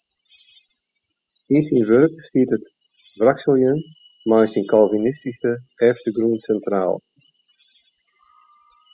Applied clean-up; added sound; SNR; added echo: classical method spectral subtraction.